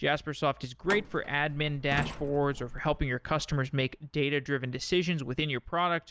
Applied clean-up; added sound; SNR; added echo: none; Truck; 9 dB; none.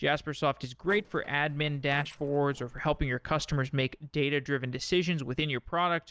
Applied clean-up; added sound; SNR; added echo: neural separator model SepFormer DNS4.